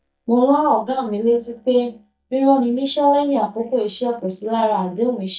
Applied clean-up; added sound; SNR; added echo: neural mask model DeepFilterNet 3.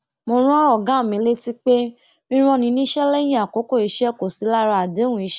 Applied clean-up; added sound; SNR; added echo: none; none; none; none.